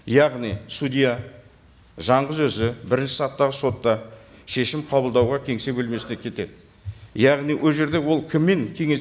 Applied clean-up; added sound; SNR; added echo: none; none; none; none.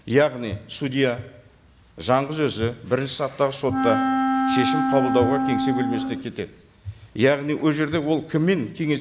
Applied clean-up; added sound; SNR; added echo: none; Wind instrument, woodwind instrument; 0 dB; none.